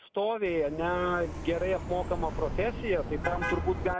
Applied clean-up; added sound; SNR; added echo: none; Car passing by; 5 dB; none.